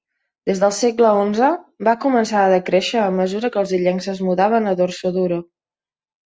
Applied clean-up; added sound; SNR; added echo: none; none; none; none.